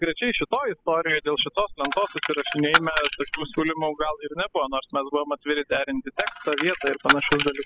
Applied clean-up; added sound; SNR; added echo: classical method spectral subtraction.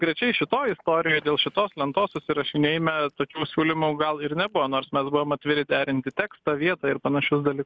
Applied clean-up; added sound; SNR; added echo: none; none; none; none.